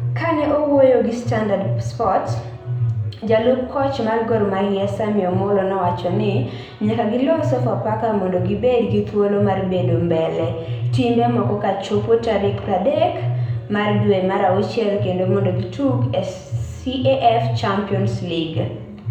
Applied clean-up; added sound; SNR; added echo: none; none; none; reverberation time 0.7 s.